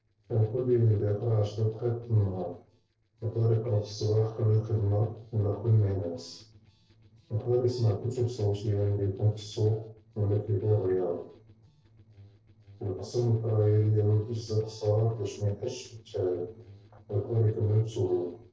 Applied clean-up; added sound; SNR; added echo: neural separator model SepFormer DNS4.